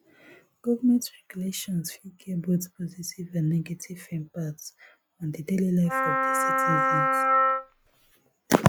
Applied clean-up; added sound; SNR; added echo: none; Wind instrument, woodwind instrument; -4 dB; none.